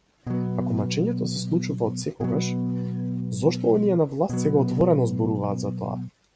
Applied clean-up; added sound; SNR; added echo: none; Electric guitar / Strum; 2 dB; none.